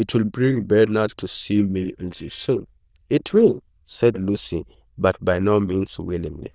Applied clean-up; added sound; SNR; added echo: neural diffusion model UNIVERSE++.